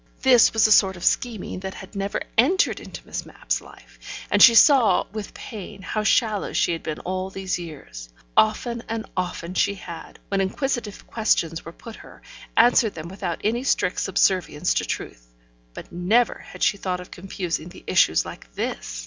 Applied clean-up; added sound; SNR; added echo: none; none; none; none.